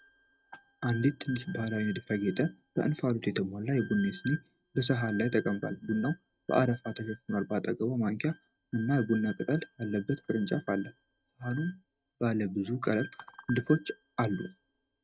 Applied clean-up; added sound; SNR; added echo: neural mask model RNNoise.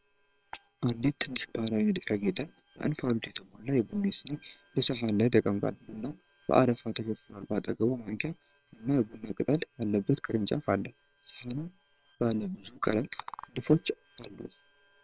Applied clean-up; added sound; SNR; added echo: neural separator model SepFormer WHAM!.